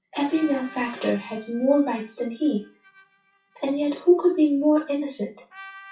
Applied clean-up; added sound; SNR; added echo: classical method WPE with log-MMSE.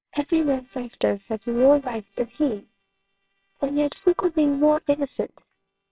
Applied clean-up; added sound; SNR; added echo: neural separator model SepFormer WHAMR!.